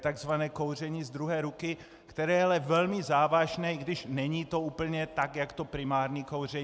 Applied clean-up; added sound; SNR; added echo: none; none; none; none.